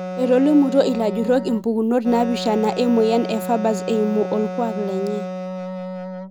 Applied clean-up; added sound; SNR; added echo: none; Wind instrument, woodwind instrument; 8 dB; none.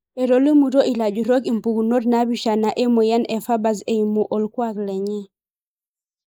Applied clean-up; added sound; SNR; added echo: neural mask model Resemble Enhance denoiser.